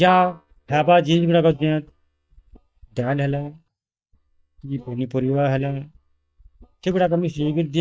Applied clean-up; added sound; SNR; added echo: neural mask model DeepFilterNet 3.